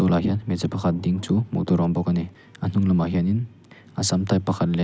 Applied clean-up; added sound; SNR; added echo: none; none; none; none.